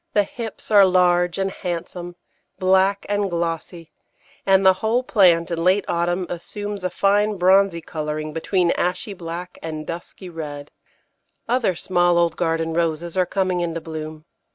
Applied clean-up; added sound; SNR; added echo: none; none; none; none.